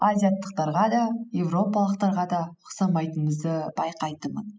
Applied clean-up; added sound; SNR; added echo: classical method spectral subtraction.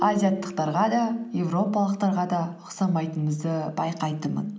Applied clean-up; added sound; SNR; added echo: none; Marimba, xylophone; 18 dB; none.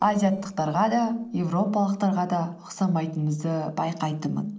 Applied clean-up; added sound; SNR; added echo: neural separator model SepFormer DNS4.